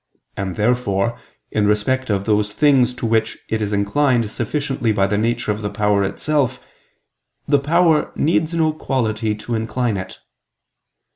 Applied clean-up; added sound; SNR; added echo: none; none; none; none.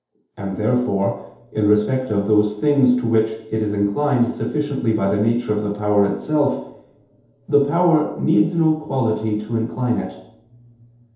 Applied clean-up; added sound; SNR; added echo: none; none; none; reverberation time 0.8 s.